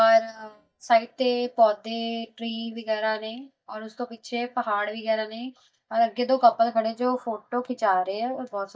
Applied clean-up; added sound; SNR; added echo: neural mask model DeepFilterNet 3.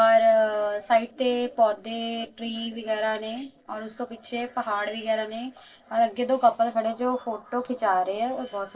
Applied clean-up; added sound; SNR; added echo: neural separator model SepFormer DNS4.